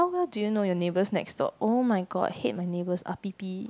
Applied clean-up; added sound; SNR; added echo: none; none; none; none.